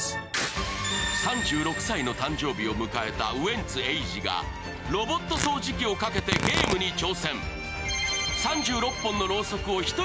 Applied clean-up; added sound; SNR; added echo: none; Tearing; 11 dB; none.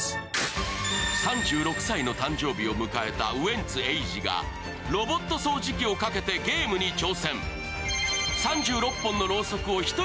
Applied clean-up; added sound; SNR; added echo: none; none; none; none.